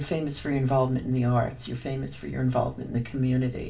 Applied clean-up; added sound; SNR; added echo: none; none; none; reverberation time 0.2 s.